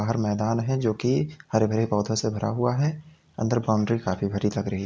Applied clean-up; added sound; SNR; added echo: none; none; none; none.